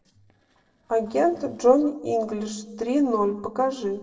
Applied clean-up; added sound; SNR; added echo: neural separator model SepFormer DNS4.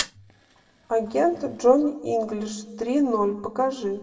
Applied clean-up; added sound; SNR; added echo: none; Fire; 18 dB; reverberation time 0.9 s.